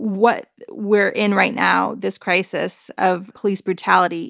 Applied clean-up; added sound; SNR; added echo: none; none; none; none.